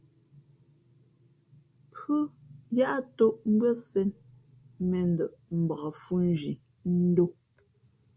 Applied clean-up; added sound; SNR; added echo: none; none; none; none.